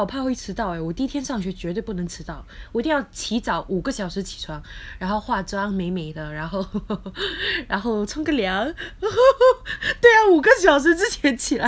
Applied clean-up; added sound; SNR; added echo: none; none; none; none.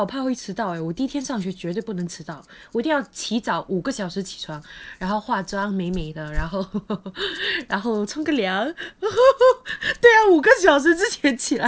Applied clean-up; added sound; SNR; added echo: neural separator model SepFormer DNS4.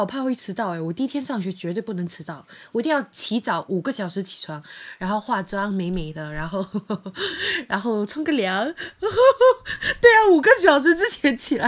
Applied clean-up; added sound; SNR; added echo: neural mask model Resemble Enhance denoiser.